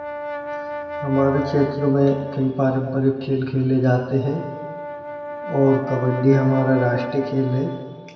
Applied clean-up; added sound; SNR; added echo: none; Brass instrument; 11 dB; reverberation time 1.3 s.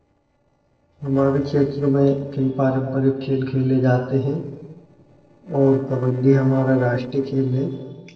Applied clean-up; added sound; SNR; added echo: neural separator model SepFormer DNS4.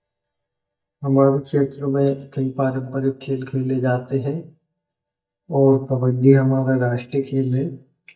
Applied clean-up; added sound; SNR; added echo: neural mask model DeepFilterNet 3.